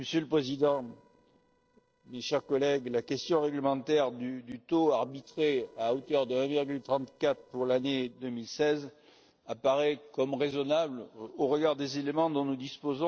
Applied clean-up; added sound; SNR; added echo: neural separator model SepFormer DNS4.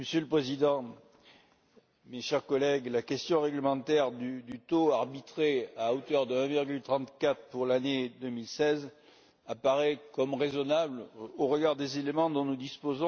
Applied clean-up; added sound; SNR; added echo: none; none; none; none.